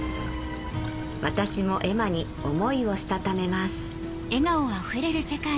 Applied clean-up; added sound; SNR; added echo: none; Stream / Trickle, dribble; 11 dB; none.